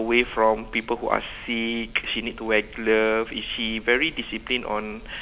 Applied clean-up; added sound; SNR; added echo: none; Church bell; 19 dB; none.